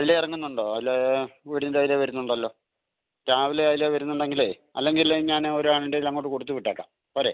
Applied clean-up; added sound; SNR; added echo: none; none; none; none.